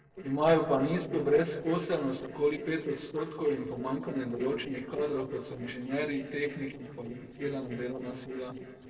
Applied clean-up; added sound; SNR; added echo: neural separator model SepFormer DNS4.